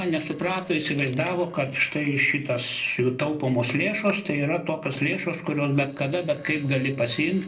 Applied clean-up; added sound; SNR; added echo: neural separator model SepFormer DNS4.